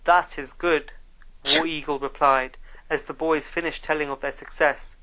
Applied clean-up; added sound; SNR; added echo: none; Sneeze; 5 dB; none.